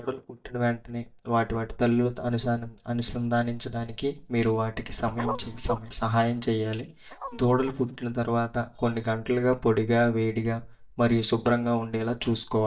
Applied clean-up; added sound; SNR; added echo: neural mask model DeepFilterNet 3.